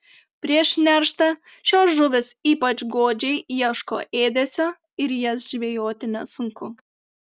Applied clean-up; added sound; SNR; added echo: none; none; none; none.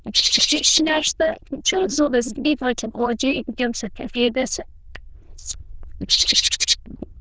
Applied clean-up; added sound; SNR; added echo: neural diffusion model UNIVERSE++.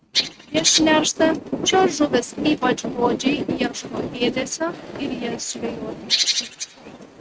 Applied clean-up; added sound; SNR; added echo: neural mask model RNNoise.